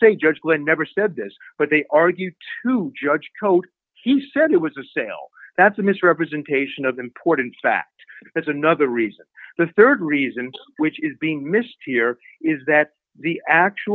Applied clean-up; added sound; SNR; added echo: none; none; none; none.